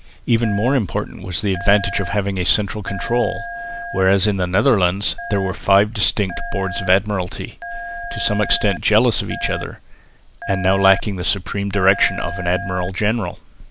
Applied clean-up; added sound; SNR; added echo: none; Telephone; 12 dB; none.